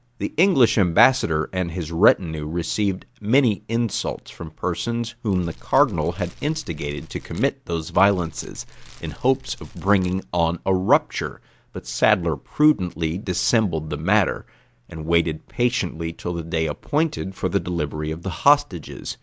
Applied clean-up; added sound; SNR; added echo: none; Fire; 19 dB; none.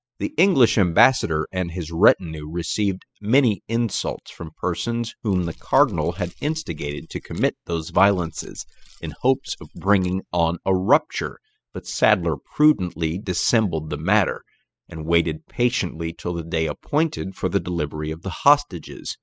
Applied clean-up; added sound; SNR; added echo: classical method spectral subtraction.